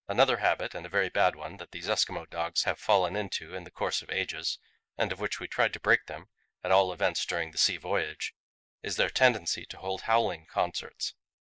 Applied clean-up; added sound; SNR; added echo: neural mask model Resemble Enhance denoiser.